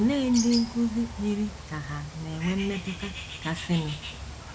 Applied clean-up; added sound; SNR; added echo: none; Bird; 10 dB; none.